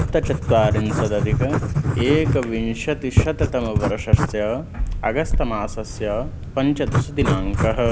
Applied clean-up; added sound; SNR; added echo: none; Writing; -1 dB; none.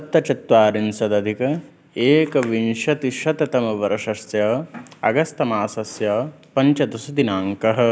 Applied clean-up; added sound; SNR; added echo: none; none; none; none.